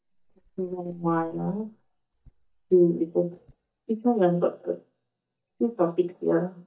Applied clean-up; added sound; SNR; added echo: neural mask model DeepFilterNet 3.